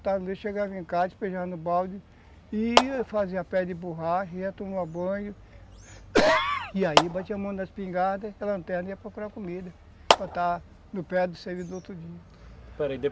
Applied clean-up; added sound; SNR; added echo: none; Clapping; -2 dB; none.